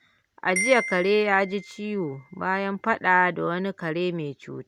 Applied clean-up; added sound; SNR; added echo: none; Marimba, xylophone; 11 dB; none.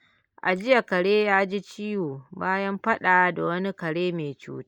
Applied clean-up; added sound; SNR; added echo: neural mask model Resemble Enhance denoiser.